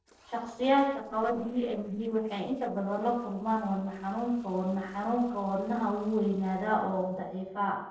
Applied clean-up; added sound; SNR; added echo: neural separator model SepFormer DNS4.